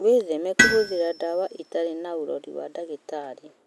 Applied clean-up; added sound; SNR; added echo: none; Tools; 2 dB; none.